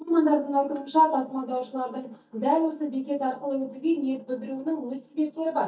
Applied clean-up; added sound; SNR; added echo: neural mask model DeepFilterNet 3.